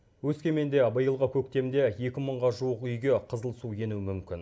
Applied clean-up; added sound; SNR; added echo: none; none; none; reverberation time 0.4 s.